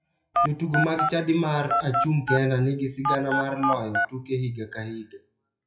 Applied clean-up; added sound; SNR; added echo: classical method WPE with log-MMSE.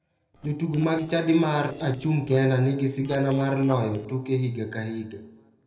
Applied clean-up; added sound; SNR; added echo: neural separator model SepFormer DNS4.